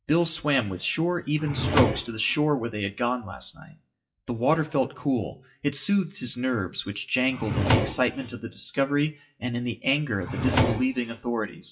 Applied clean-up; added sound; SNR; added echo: classical method WPE with log-MMSE.